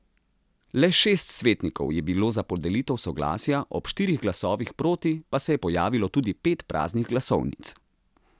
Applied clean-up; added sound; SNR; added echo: none; none; none; none.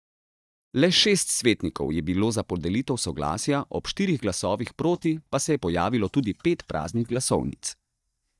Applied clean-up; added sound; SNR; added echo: neural mask model DeepFilterNet 3.